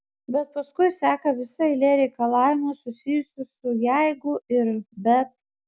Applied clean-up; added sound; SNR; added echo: none; none; none; none.